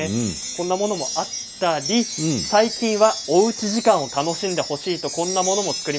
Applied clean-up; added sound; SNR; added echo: none; Wind chime; 8 dB; none.